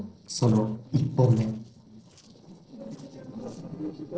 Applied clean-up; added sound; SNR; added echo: neural separator model SepFormer DNS4.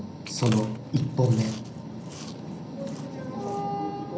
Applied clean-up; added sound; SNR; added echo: none; Chewing, mastication; 17 dB; reverberation time 0.6 s.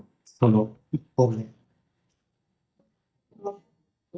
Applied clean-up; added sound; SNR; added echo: neural mask model DeepFilterNet 3.